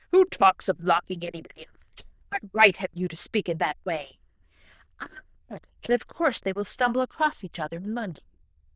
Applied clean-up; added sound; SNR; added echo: neural diffusion model UNIVERSE++.